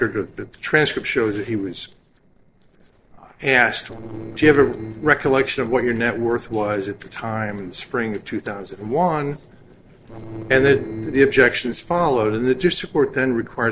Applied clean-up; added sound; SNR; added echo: neural separator model SepFormer DNS4.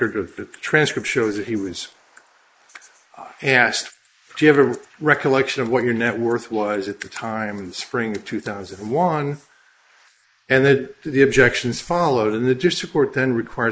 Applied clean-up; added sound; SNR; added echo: neural mask model Resemble Enhance denoiser.